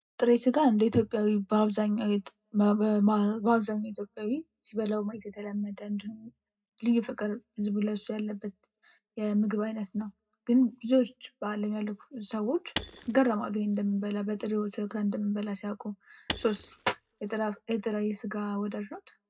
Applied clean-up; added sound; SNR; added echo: none; Shatter / Crushing; 13 dB; reverberation time 0.2 s.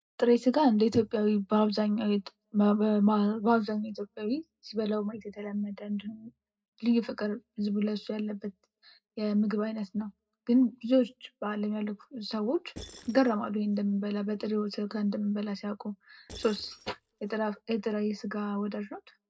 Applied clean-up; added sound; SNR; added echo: neural separator model SepFormer DNS4.